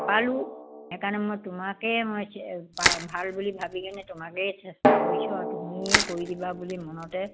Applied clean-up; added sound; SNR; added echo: none; Crushing + Drum; -1 dB; none.